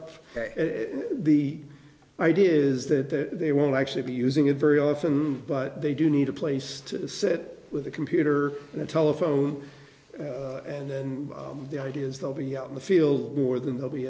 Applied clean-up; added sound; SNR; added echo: none; none; none; none.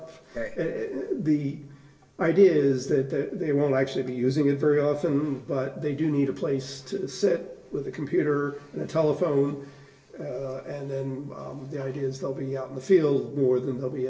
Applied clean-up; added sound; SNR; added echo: none; none; none; reverberation time 0.2 s.